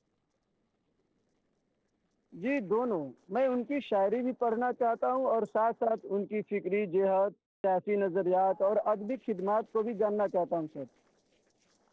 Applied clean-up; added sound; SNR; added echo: neural separator model SepFormer DNS4.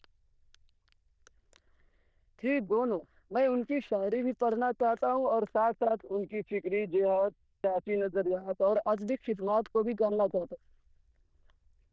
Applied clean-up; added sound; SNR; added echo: neural diffusion model UNIVERSE++.